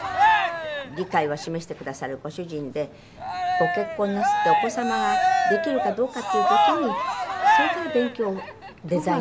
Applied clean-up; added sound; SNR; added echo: none; Cheering; -4 dB; none.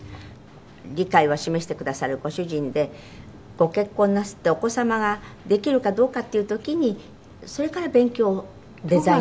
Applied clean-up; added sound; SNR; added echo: none; none; none; none.